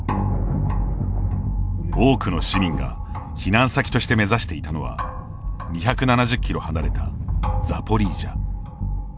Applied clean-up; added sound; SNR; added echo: none; none; none; none.